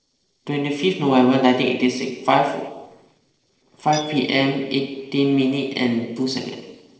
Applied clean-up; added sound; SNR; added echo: neural separator model SepFormer DNS4.